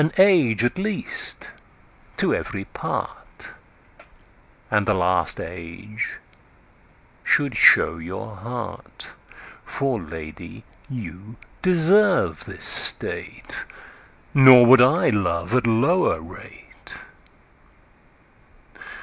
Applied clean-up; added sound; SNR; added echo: none; none; none; none.